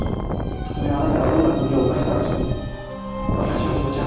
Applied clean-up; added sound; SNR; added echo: none; Wind; 1 dB; reverberation time 1.3 s.